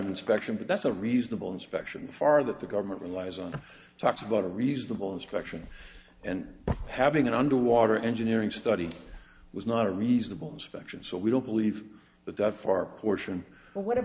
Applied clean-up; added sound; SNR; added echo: none; none; none; none.